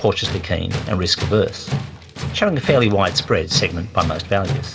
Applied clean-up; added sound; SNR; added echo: none; Tools; 8 dB; reverberation time 1.6 s.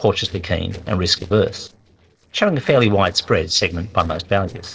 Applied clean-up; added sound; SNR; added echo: neural separator model SepFormer DNS4.